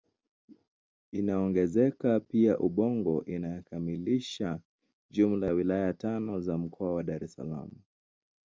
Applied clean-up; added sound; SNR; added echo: none; none; none; none.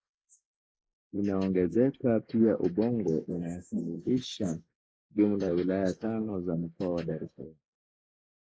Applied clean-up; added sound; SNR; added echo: neural mask model Resemble Enhance denoiser.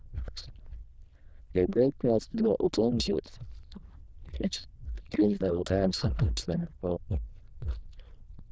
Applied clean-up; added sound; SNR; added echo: neural diffusion model UNIVERSE++.